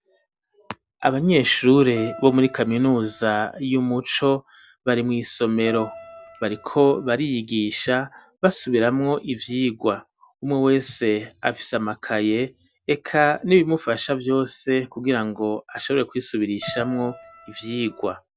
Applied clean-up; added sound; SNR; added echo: none; Keyboard (musical); 17 dB; none.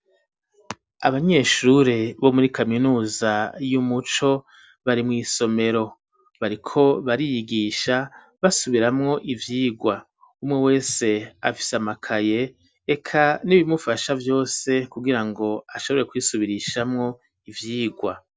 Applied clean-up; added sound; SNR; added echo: none; none; none; none.